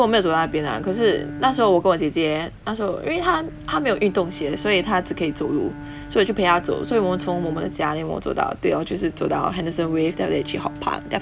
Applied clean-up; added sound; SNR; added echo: none; Bowed string instrument; 14 dB; none.